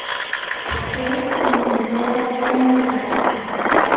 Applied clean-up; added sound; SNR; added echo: none; Engine; -1 dB; reverberation time 2.1 s.